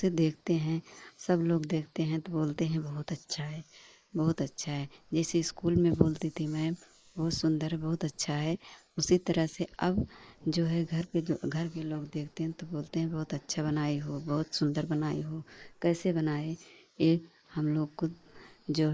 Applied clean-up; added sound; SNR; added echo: neural mask model Resemble Enhance denoiser.